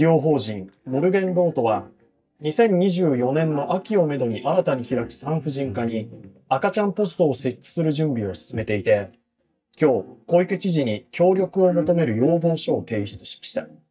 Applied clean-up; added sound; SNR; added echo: neural mask model DeepFilterNet 3.